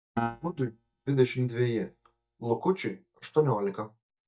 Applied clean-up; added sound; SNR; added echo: neural mask model DeepFilterNet 3.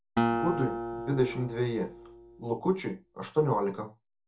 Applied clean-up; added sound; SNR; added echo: none; Acoustic guitar; 3 dB; reverberation time 0.2 s.